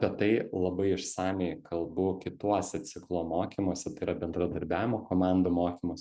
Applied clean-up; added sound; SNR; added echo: none; none; none; none.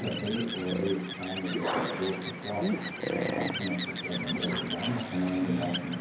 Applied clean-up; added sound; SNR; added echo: none; Bird; 0 dB; reverberation time 0.9 s.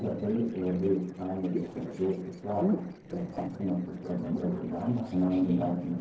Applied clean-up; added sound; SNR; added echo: neural separator model SepFormer DNS4.